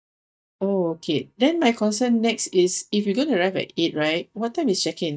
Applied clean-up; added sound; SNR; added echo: neural mask model DeepFilterNet 3.